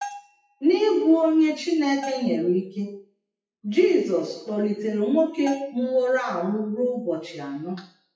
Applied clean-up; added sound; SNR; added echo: classical method WPE with log-MMSE.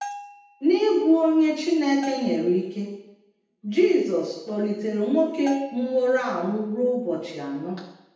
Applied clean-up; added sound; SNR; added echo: none; Bell; 18 dB; reverberation time 0.8 s.